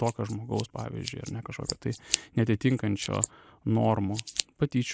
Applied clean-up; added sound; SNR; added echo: neural mask model Resemble Enhance denoiser.